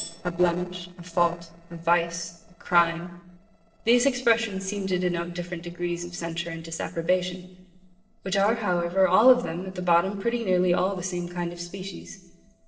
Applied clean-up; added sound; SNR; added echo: neural separator model SepFormer DNS4.